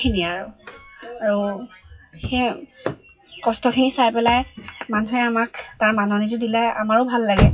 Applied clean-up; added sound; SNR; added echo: classical method WPE with log-MMSE.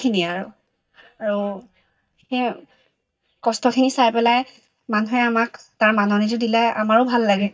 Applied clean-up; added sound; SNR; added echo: neural mask model DeepFilterNet 3.